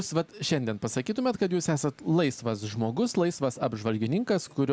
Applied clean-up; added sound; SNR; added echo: none; none; none; none.